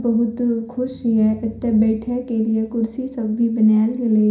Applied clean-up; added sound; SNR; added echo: none; none; none; reverberation time 0.5 s.